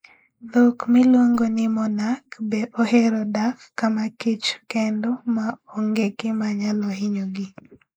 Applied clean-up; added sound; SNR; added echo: neural mask model Resemble Enhance denoiser.